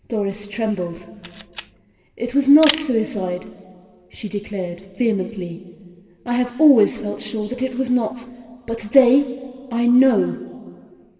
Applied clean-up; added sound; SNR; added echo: none; Camera; 12 dB; reverberation time 1.8 s.